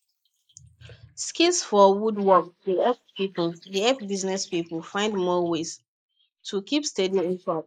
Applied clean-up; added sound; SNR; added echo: neural mask model Resemble Enhance denoiser.